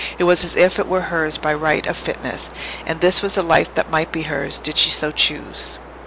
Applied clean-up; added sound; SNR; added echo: none; Wind; 17 dB; none.